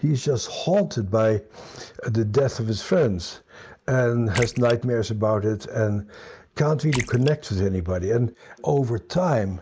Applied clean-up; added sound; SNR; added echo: none; Splash, splatter; 15 dB; none.